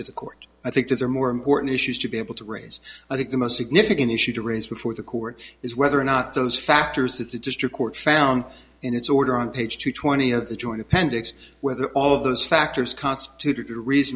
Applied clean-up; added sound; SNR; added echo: none; none; none; none.